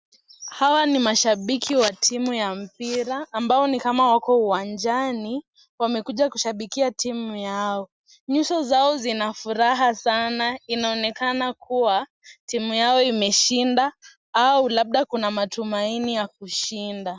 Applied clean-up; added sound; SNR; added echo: none; none; none; none.